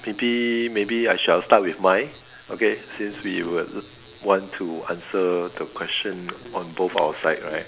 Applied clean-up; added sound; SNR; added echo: none; none; none; none.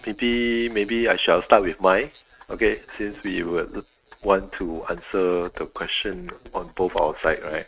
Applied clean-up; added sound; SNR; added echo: neural mask model RNNoise.